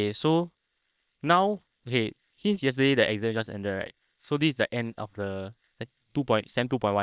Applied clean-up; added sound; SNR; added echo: neural separator model SepFormer WHAM!.